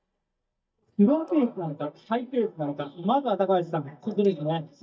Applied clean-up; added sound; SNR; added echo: neural mask model DeepFilterNet 3.